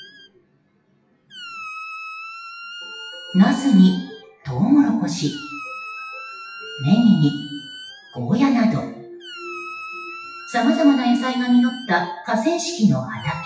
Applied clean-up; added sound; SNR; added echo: classical method WPE with log-MMSE.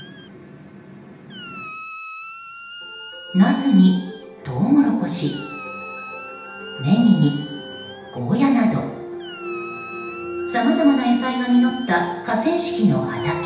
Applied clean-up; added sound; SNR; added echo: none; Squeak; 17 dB; reverberation time 0.9 s.